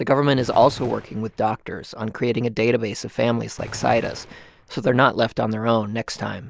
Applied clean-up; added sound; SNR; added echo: none; Gunshot, gunfire; 19 dB; none.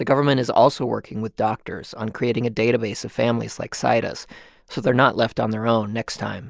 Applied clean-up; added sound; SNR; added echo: none; none; none; none.